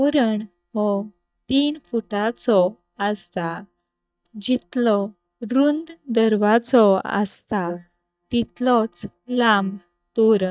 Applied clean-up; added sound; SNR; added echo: neural mask model DeepFilterNet 3.